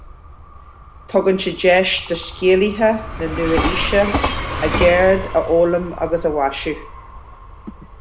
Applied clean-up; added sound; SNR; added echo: none; Train; 7 dB; none.